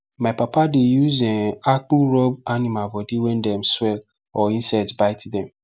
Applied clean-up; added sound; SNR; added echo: none; none; none; none.